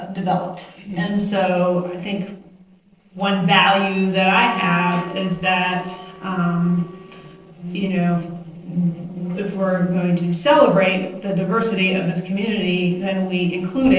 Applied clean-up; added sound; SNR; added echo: neural separator model SepFormer DNS4.